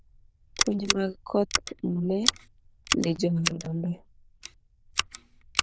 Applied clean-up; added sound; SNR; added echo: neural diffusion model UNIVERSE++.